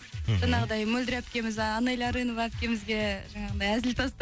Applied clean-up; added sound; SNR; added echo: none; none; none; none.